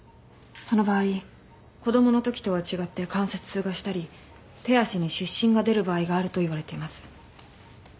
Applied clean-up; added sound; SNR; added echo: none; none; none; none.